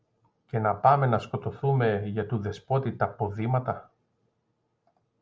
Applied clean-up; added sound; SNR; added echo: none; none; none; none.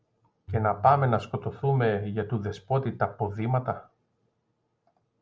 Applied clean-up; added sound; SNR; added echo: none; Bowed string instrument; 14 dB; none.